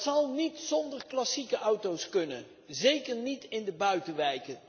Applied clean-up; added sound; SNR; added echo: none; none; none; none.